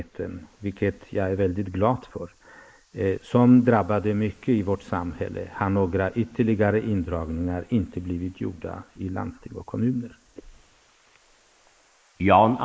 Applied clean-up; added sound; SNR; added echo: neural mask model Resemble Enhance denoiser.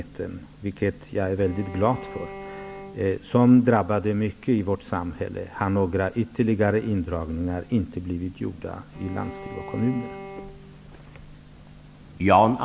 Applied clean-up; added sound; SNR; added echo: none; Bowed string instrument; 16 dB; none.